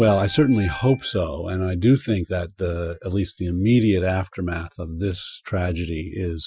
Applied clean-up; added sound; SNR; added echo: classical method Wiener filter.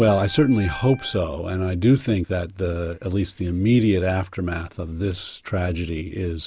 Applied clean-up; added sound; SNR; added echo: none; Organ; 16 dB; none.